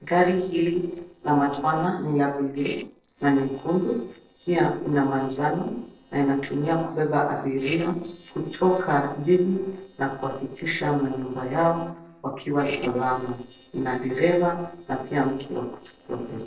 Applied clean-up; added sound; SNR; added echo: neural separator model SepFormer DNS4.